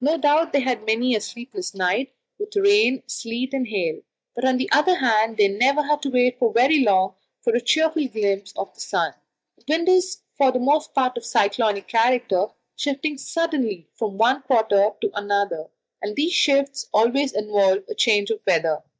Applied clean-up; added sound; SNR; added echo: neural mask model DeepFilterNet 3.